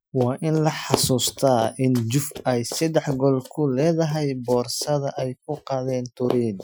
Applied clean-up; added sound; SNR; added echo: classical method Wiener filter.